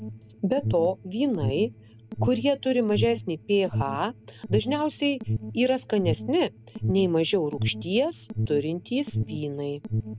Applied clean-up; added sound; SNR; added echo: none; Alarm; 6 dB; none.